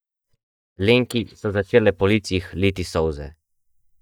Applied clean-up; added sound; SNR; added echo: neural mask model DeepFilterNet 3.